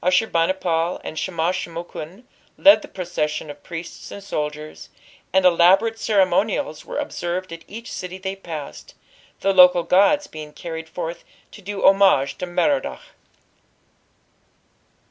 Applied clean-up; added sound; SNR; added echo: none; none; none; none.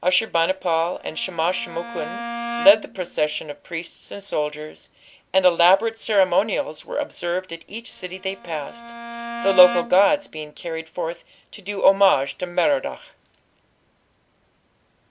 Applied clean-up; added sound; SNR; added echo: none; Bowed string instrument; 11 dB; none.